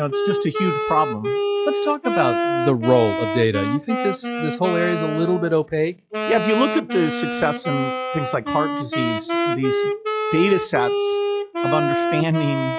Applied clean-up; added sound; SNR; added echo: classical method log-MMSE.